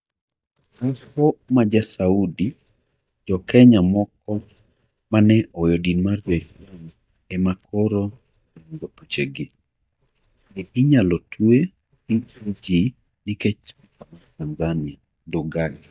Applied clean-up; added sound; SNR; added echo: neural mask model DeepFilterNet 3.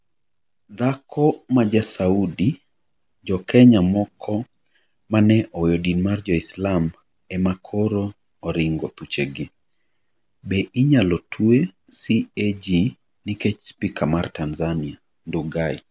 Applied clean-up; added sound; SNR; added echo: none; none; none; none.